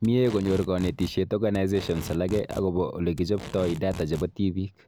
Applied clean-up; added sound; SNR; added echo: none; Packing tape, duct tape; 15 dB; none.